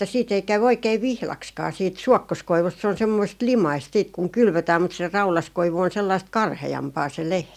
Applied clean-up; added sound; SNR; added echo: none; none; none; none.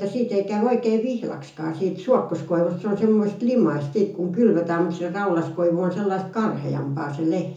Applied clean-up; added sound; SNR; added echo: none; none; none; reverberation time 0.7 s.